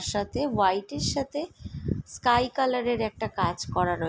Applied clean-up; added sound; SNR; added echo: none; none; none; none.